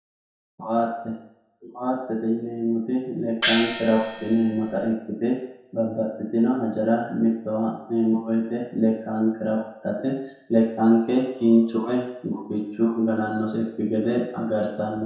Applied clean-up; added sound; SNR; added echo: none; Gong; 5 dB; reverberation time 0.7 s.